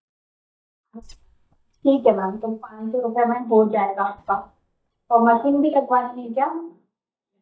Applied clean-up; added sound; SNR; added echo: neural mask model DeepFilterNet 3.